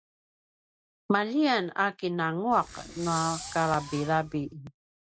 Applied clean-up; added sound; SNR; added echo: none; Fireworks; 12 dB; none.